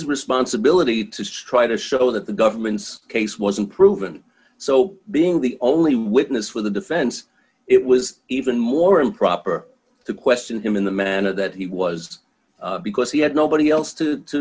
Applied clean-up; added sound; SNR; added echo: none; none; none; none.